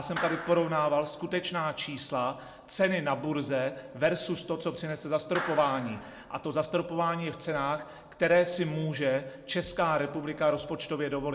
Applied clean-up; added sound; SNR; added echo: none; Clapping; 14 dB; reverberation time 0.5 s.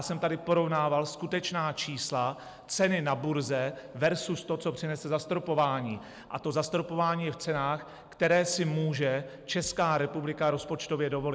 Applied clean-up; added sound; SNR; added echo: none; none; none; none.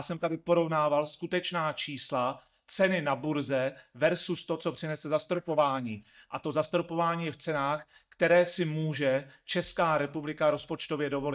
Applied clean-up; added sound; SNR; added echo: neural mask model DeepFilterNet 3.